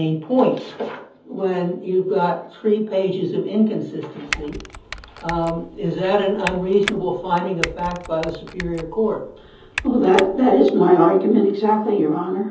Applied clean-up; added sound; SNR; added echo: none; Typing; 12 dB; reverberation time 0.7 s.